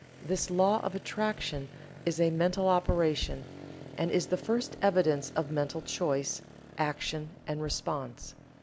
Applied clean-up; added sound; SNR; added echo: none; Motorcycle; 17 dB; none.